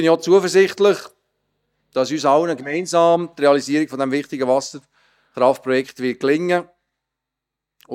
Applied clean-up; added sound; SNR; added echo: neural mask model DeepFilterNet 3.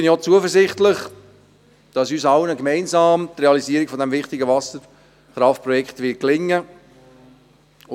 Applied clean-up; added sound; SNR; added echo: none; none; none; none.